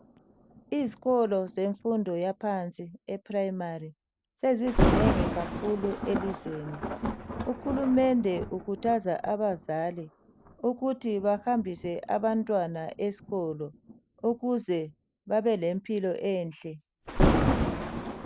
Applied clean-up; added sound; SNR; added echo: none; Thunder; 3 dB; none.